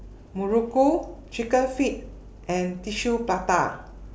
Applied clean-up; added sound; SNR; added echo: none; none; none; none.